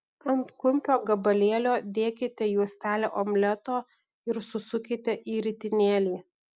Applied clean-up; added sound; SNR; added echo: none; none; none; none.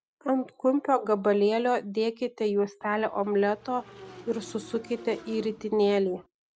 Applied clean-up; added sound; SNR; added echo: none; Motorcycle / Engine; 20 dB; none.